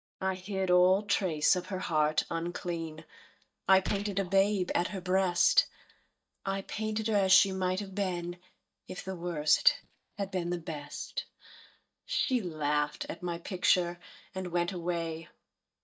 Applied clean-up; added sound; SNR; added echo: neural mask model DeepFilterNet 3.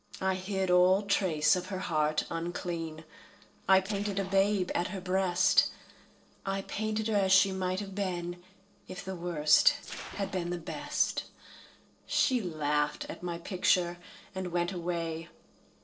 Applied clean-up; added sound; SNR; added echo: neural separator model SepFormer DNS4.